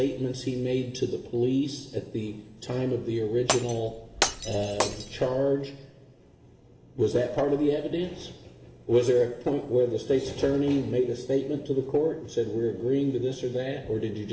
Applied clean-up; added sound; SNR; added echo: none; Glass; 5 dB; reverberation time 1.6 s.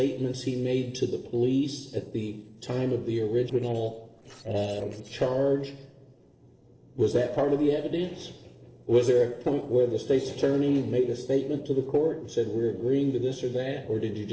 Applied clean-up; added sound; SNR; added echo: neural separator model SepFormer DNS4.